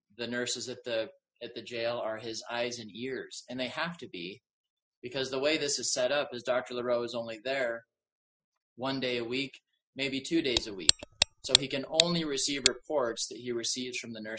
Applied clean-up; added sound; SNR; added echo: classical method spectral subtraction.